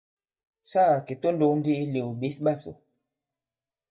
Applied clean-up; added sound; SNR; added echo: neural mask model DeepFilterNet 3.